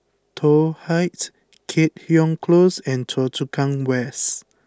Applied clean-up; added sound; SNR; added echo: none; none; none; none.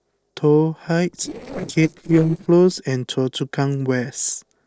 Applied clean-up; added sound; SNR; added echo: neural separator model SepFormer DNS4.